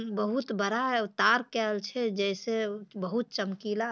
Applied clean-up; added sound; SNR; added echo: none; none; none; none.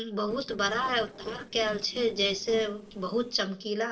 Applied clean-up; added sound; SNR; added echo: neural separator model SepFormer DNS4.